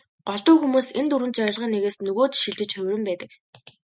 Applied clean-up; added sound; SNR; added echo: none; none; none; none.